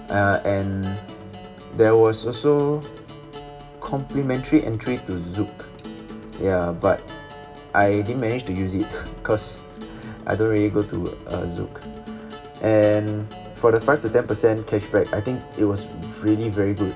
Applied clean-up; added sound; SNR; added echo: none; Acoustic guitar; 16 dB; reverberation time 2.3 s.